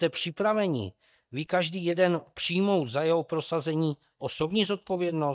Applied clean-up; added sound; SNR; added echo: neural mask model DeepFilterNet 3.